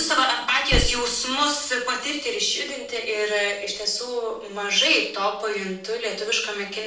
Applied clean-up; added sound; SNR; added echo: none; Thump, thud; 10 dB; reverberation time 0.5 s.